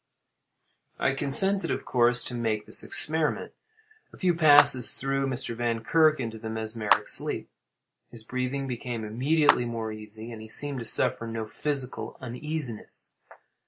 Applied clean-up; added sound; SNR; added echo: none; Clapping; 3 dB; none.